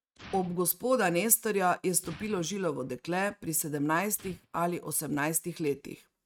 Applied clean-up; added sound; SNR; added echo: neural mask model RNNoise.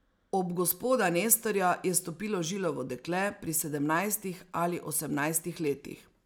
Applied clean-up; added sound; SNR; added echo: none; none; none; none.